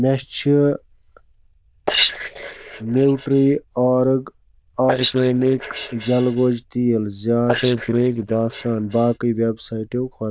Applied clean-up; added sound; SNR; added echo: neural diffusion model UNIVERSE++.